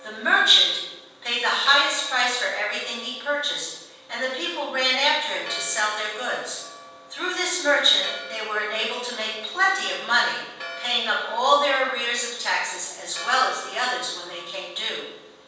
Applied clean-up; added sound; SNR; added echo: none; Church bell; 17 dB; reverberation time 1.2 s.